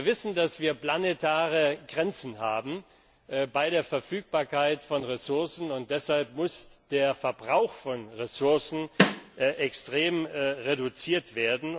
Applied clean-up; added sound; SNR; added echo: none; Snare drum; -4 dB; none.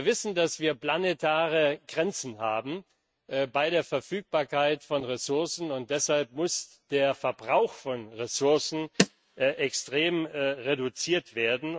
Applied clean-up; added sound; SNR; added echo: neural mask model RNNoise.